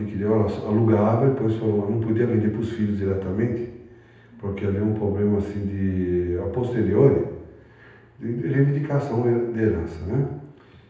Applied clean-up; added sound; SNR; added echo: none; none; none; reverberation time 0.9 s.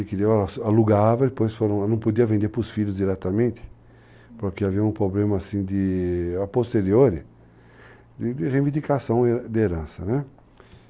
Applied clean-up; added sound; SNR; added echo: none; none; none; none.